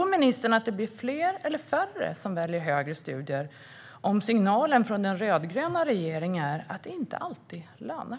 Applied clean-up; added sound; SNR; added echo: none; none; none; none.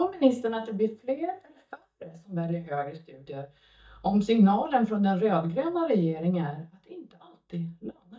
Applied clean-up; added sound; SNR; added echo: neural mask model DeepFilterNet 3.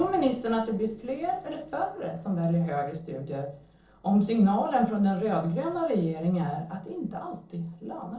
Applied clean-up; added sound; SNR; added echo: neural separator model SepFormer DNS4.